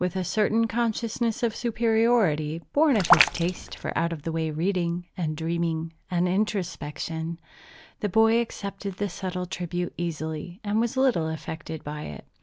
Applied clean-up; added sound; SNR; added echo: none; Raindrop; -1 dB; none.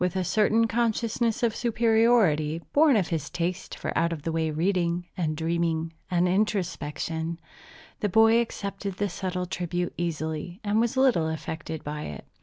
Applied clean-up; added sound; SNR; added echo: none; none; none; none.